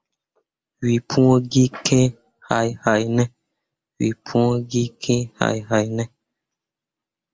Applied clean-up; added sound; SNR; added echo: none; none; none; none.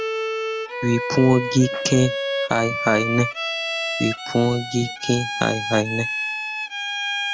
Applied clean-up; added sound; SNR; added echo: none; Bowed string instrument; 4 dB; none.